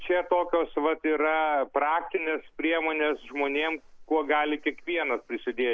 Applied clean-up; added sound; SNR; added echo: none; none; none; none.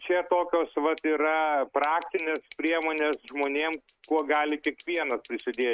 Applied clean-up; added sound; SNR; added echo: neural mask model RNNoise.